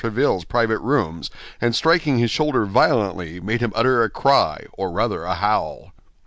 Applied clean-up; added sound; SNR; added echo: none; none; none; none.